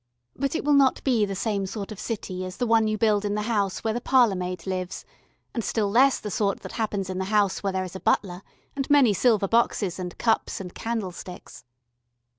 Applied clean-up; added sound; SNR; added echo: none; none; none; none.